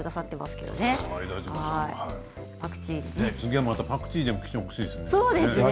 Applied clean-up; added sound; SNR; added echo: none; none; none; none.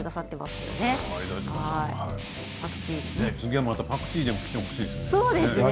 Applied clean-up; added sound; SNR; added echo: none; Guitar; 9 dB; none.